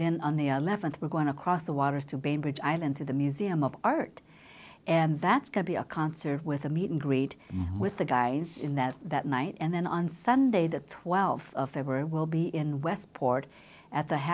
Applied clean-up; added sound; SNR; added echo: none; none; none; none.